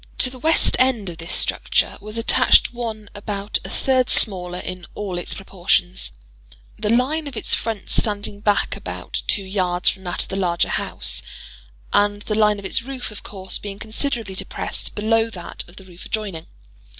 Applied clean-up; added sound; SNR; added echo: none; none; none; none.